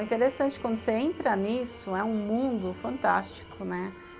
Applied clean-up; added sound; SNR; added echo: none; Tools + Wind instrument, woodwind instrument; 17 dB; none.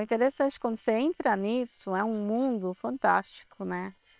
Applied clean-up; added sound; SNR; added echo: neural separator model SepFormer WHAM!.